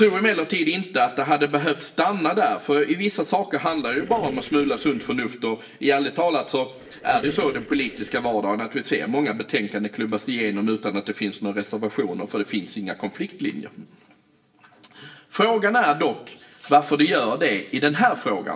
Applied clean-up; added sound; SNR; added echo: neural separator model SepFormer DNS4.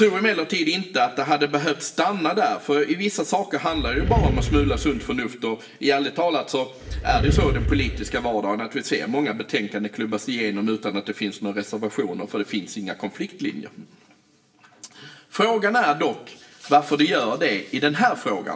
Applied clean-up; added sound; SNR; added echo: none; Animal; 0 dB; reverberation time 0.7 s.